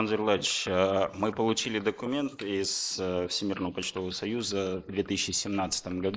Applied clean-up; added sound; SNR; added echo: neural mask model Resemble Enhance denoiser.